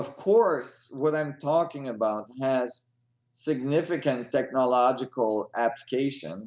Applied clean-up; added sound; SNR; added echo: none; none; none; none.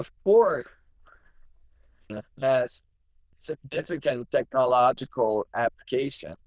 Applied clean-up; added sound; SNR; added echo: neural diffusion model UNIVERSE++.